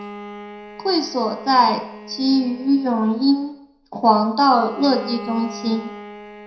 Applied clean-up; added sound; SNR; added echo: none; Bowed string instrument; 16 dB; reverberation time 0.5 s.